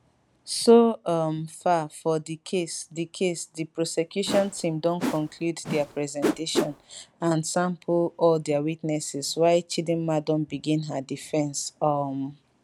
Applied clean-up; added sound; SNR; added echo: none; Whoosh, swoosh, swish; 6 dB; none.